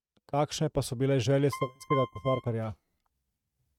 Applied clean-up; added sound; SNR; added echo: neural mask model RNNoise.